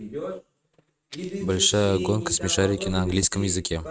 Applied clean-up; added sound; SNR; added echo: neural mask model RNNoise.